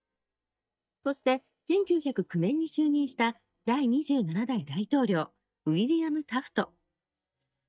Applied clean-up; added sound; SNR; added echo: neural mask model DeepFilterNet 3.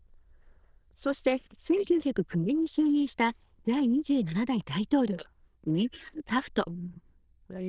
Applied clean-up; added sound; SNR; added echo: neural diffusion model UNIVERSE++.